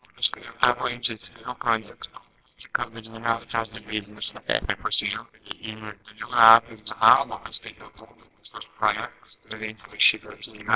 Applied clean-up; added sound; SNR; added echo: neural separator model SepFormer WHAMR!.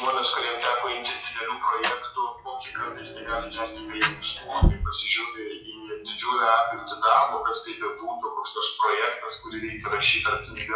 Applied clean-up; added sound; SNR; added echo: classical method WPE with log-MMSE.